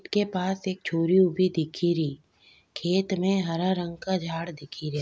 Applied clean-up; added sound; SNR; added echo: none; none; none; none.